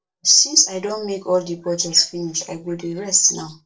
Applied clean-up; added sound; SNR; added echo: neural separator model SepFormer DNS4.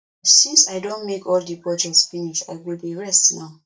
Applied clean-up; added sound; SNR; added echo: neural mask model DeepFilterNet 3.